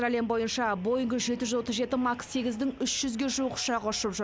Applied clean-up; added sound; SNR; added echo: none; none; none; none.